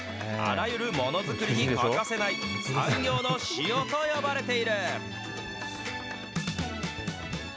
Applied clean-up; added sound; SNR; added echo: none; none; none; none.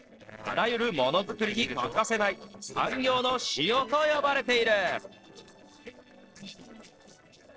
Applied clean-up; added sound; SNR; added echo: neural separator model SepFormer DNS4.